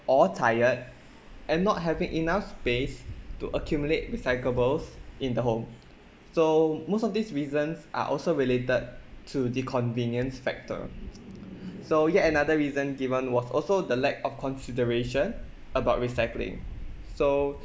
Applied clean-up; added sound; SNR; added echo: none; Wind; 15 dB; none.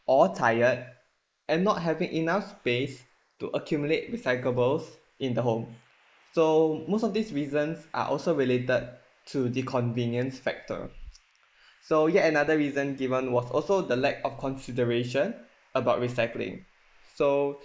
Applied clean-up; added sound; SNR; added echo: neural mask model Resemble Enhance denoiser.